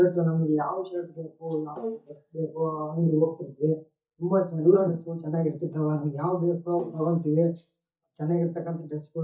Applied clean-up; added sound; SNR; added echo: neural mask model DeepFilterNet 3.